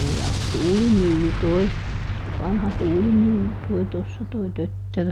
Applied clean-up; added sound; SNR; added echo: none; Explosion; 6 dB; none.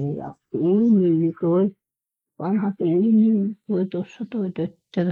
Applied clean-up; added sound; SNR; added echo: neural mask model Resemble Enhance denoiser.